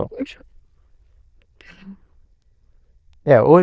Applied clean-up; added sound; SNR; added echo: neural diffusion model UNIVERSE++.